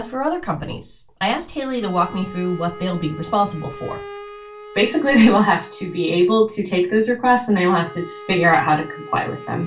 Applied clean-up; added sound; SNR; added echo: none; Wind instrument, woodwind instrument; 18 dB; reverberation time 0.2 s.